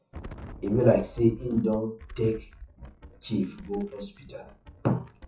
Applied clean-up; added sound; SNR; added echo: classical method WPE with log-MMSE.